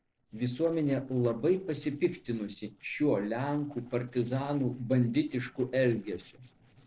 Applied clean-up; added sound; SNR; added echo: neural separator model SepFormer DNS4.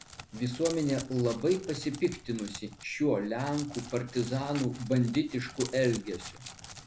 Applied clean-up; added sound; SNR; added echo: none; Crackle; 15 dB; none.